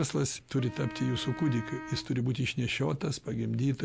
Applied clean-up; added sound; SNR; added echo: none; Wind instrument, woodwind instrument; 14 dB; none.